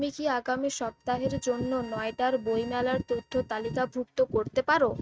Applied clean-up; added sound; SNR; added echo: neural mask model RNNoise.